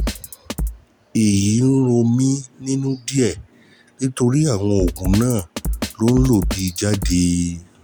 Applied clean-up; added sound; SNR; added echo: none; Drum kit; 9 dB; none.